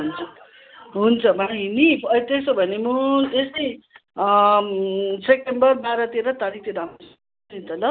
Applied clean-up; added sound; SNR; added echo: none; none; none; none.